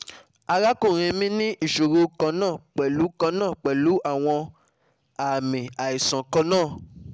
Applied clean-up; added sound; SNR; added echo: none; none; none; none.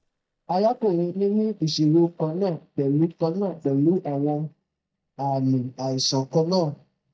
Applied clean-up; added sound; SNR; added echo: neural mask model DeepFilterNet 3.